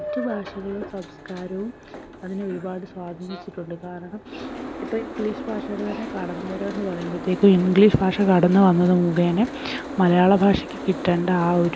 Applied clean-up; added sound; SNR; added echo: none; Boat, Water vehicle; 12 dB; none.